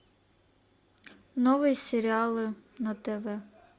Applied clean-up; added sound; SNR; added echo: none; none; none; none.